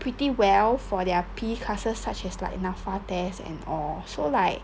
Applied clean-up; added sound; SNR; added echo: none; none; none; none.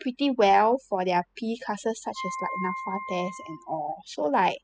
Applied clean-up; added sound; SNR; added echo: classical method spectral subtraction.